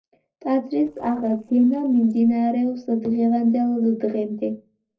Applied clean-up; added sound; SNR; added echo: neural separator model SepFormer DNS4.